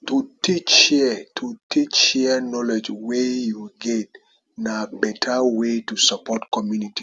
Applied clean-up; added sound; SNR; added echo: none; none; none; none.